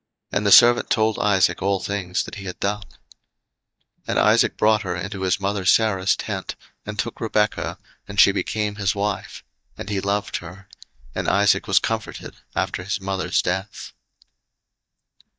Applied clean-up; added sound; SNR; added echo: neural mask model DeepFilterNet 3.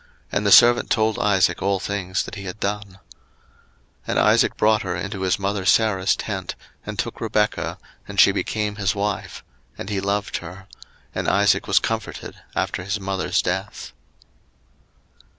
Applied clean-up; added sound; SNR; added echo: none; none; none; none.